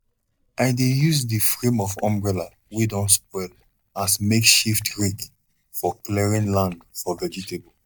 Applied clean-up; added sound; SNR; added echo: neural mask model DeepFilterNet 3.